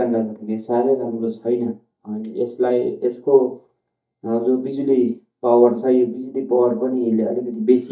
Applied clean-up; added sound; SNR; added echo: neural mask model DeepFilterNet 3.